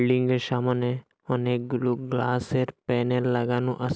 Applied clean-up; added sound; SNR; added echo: none; none; none; none.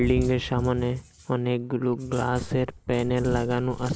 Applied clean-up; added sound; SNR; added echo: none; Cat; 10 dB; none.